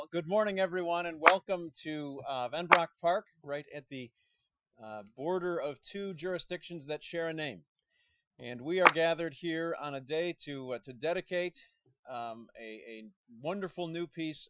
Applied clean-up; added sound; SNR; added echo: classical method Wiener filter.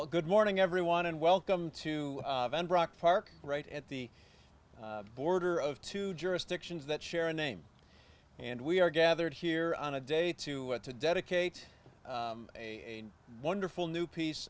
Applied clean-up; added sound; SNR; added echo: none; none; none; none.